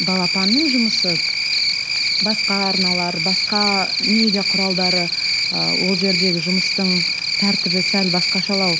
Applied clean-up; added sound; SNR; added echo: none; Cricket; -3 dB; none.